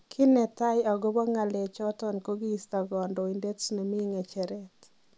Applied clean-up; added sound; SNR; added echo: none; none; none; none.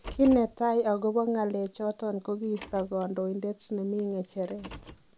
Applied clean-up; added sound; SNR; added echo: none; Car; 20 dB; none.